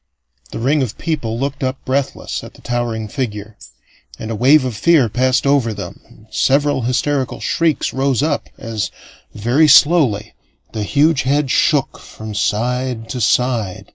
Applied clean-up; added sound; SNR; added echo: neural mask model Resemble Enhance denoiser.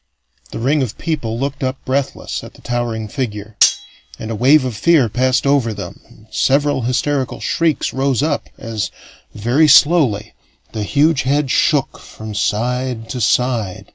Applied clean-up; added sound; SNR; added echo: none; Cutlery, silverware; 5 dB; none.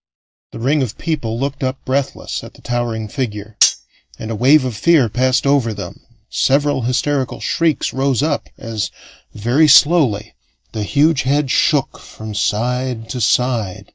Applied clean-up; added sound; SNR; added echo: neural mask model DeepFilterNet 3.